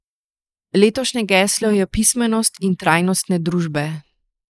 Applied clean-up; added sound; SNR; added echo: neural mask model Resemble Enhance denoiser.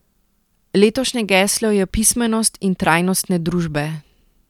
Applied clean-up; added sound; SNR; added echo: none; none; none; none.